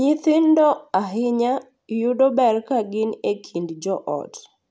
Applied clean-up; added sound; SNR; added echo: none; none; none; none.